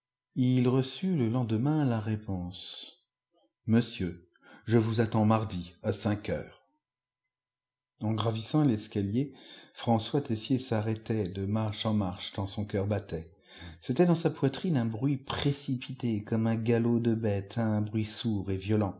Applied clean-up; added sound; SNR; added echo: none; none; none; none.